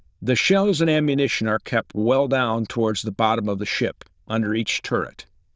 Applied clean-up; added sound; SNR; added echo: neural diffusion model UNIVERSE++.